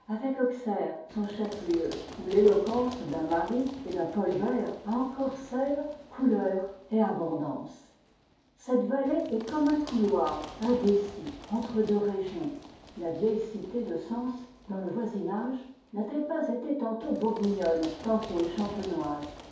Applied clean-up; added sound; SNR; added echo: none; Run; 18 dB; reverberation time 0.7 s.